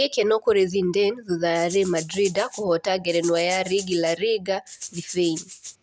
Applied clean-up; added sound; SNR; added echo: none; Rattle (instrument); 15 dB; none.